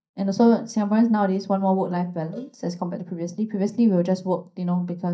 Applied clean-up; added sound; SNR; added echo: neural mask model DeepFilterNet 3.